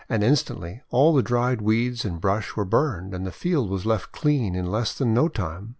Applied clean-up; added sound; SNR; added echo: none; none; none; none.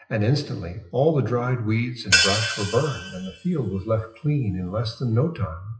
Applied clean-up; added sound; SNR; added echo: classical method WPE with log-MMSE.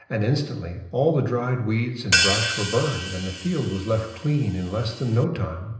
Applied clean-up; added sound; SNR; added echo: none; Crash cymbal / Hi-hat; 3 dB; reverberation time 0.9 s.